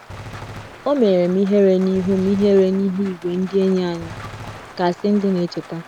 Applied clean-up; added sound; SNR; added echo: none; Rain + Gunshot, gunfire; 17 dB; none.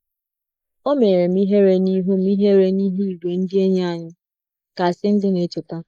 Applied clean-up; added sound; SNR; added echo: neural mask model Resemble Enhance denoiser.